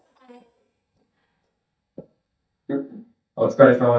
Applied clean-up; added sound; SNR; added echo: neural mask model DeepFilterNet 3.